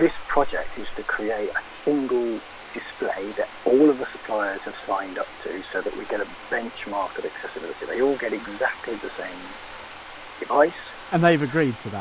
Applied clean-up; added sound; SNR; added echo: none; Bathtub (filling or washing); 11 dB; none.